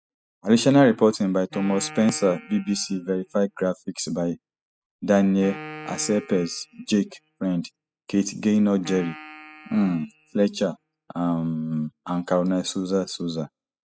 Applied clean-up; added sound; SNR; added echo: classical method spectral subtraction.